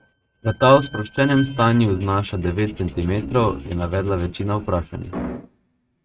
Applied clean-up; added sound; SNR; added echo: neural mask model RNNoise.